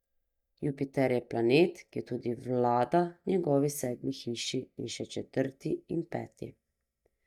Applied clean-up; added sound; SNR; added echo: neural mask model DeepFilterNet 3.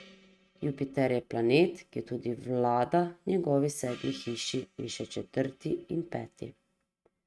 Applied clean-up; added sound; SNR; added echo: neural mask model RNNoise.